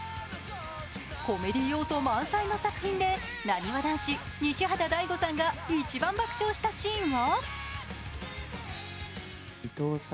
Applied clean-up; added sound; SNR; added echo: none; none; none; none.